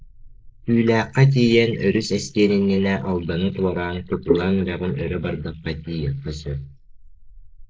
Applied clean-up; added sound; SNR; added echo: neural mask model Resemble Enhance denoiser.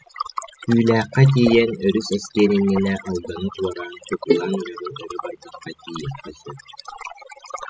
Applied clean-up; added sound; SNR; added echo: classical method spectral subtraction.